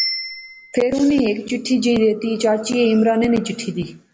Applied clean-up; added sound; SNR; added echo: none; Bicycle bell; 15 dB; none.